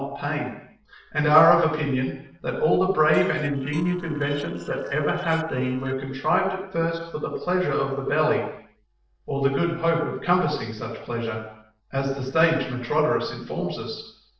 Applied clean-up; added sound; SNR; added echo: neural separator model SepFormer DNS4.